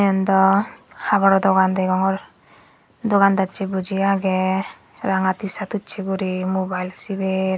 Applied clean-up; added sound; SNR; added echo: none; none; none; none.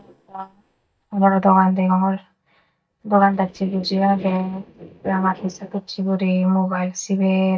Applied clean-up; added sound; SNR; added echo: neural mask model DeepFilterNet 3.